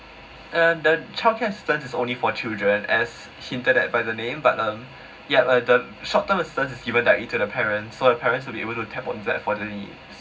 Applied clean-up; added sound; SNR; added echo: none; none; none; reverberation time 0.4 s.